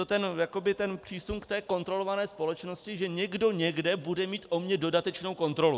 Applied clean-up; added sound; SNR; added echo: none; none; none; none.